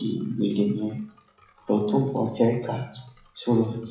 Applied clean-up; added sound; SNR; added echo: classical method WPE with log-MMSE.